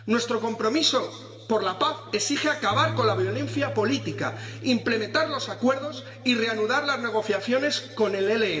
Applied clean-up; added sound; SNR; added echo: none; Bass guitar; 14 dB; reverberation time 1.7 s.